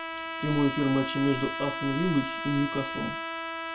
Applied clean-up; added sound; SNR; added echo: none; Trumpet; 5 dB; reverberation time 0.2 s.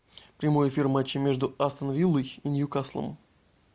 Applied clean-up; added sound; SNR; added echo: none; none; none; none.